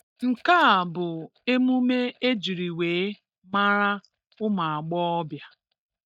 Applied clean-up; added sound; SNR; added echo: neural mask model DeepFilterNet 3.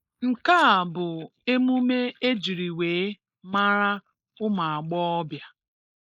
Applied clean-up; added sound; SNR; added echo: neural mask model Resemble Enhance denoiser.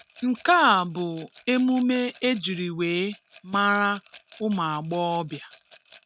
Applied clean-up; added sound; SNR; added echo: none; Rattle / Glass; 19 dB; none.